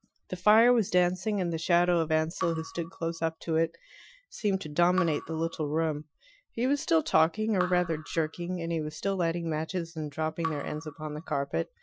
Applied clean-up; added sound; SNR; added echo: classical method Wiener filter.